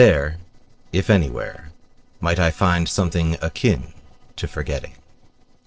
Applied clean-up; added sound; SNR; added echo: neural separator model SepFormer DNS4.